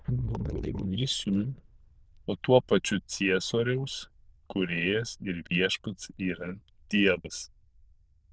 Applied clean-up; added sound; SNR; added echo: neural diffusion model UNIVERSE++.